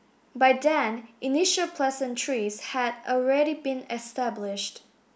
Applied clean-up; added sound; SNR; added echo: none; none; none; none.